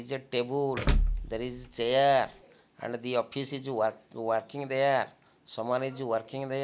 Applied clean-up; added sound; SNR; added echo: none; Door / Car; 0 dB; none.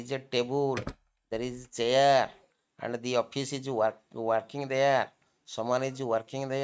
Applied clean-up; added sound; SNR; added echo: neural mask model RNNoise.